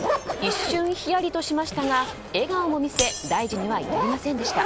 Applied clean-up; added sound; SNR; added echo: none; Zipper (clothing) + Shatter; 4 dB; none.